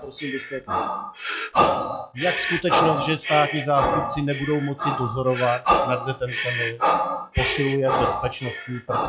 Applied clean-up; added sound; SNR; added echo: classical method log-MMSE.